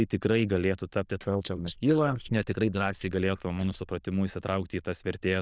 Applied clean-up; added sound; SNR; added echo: neural diffusion model UNIVERSE++.